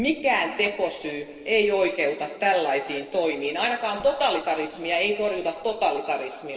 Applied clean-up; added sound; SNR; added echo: neural separator model SepFormer DNS4.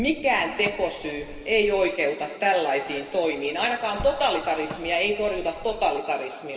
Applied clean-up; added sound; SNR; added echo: none; Car; 18 dB; reverberation time 2.4 s.